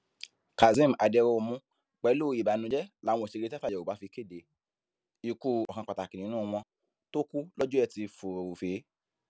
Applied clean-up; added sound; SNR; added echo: none; none; none; none.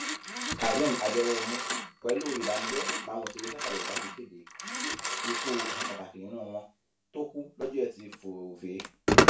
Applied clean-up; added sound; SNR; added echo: none; Telephone; -3 dB; reverberation time 0.2 s.